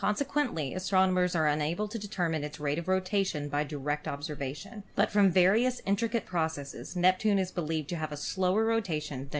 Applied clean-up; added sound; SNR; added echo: none; none; none; none.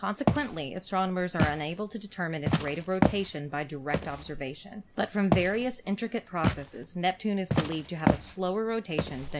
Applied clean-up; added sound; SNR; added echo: none; Walk, footsteps; 1 dB; none.